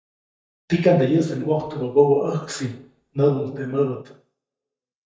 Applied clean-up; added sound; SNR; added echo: neural mask model DeepFilterNet 3.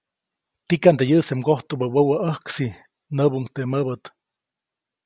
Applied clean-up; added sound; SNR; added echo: none; none; none; none.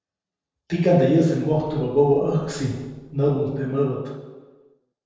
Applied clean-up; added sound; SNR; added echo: neural separator model SepFormer DNS4.